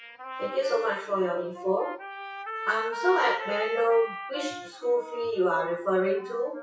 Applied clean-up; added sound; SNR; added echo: classical method WPE with log-MMSE.